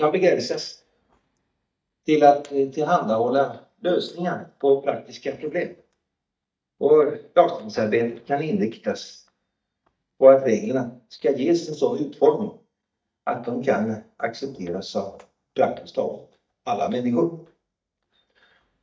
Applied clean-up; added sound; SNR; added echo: neural mask model DeepFilterNet 3.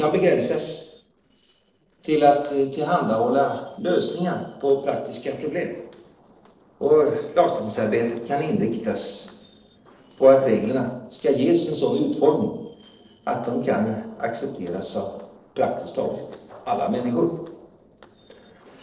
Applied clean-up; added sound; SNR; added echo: neural separator model SepFormer DNS4.